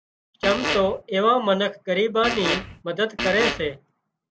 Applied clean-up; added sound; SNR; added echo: none; Fart; 3 dB; none.